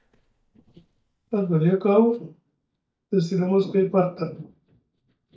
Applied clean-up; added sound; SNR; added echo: neural mask model DeepFilterNet 3.